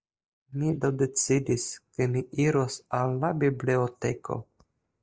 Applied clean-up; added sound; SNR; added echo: neural mask model DeepFilterNet 3.